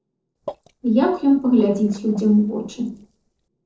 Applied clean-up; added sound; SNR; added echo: neural separator model SepFormer DNS4.